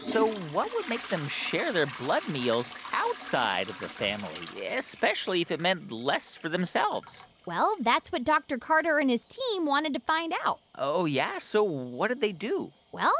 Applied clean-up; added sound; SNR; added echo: none; Trickle, dribble / Toilet flush / Hiss; 15 dB; none.